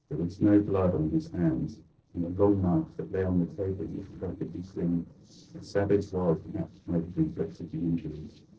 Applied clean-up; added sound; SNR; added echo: neural separator model SepFormer DNS4.